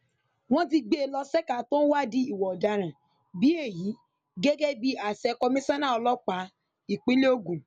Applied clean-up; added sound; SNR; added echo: none; none; none; none.